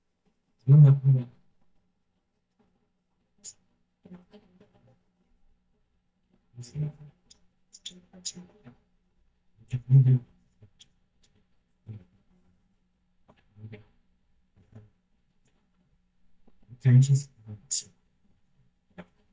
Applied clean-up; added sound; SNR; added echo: neural mask model DeepFilterNet 3.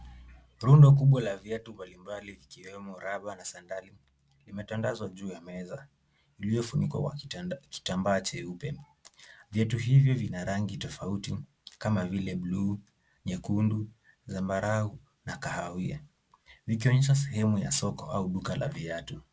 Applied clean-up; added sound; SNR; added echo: none; none; none; none.